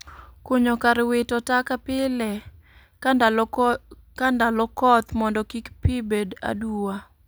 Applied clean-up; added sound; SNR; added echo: none; none; none; none.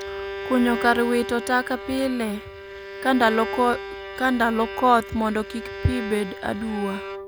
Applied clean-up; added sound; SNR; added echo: none; Bowed string instrument; 9 dB; none.